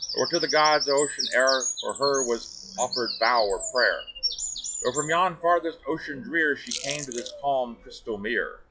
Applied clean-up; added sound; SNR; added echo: classical method log-MMSE.